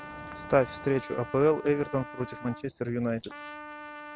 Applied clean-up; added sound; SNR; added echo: none; Trumpet; 14 dB; none.